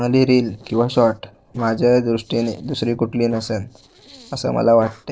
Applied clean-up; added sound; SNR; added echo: neural separator model SepFormer DNS4.